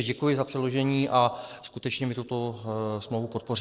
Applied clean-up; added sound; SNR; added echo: neural separator model SepFormer DNS4.